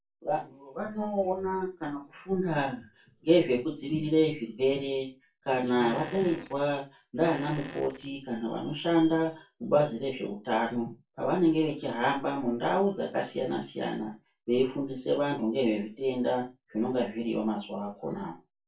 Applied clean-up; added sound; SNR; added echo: none; Fart; 14 dB; reverberation time 0.2 s.